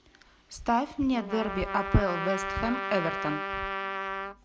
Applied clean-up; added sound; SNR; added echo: none; Trumpet; 5 dB; none.